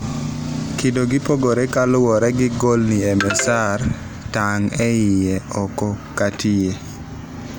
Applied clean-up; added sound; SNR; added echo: none; none; none; none.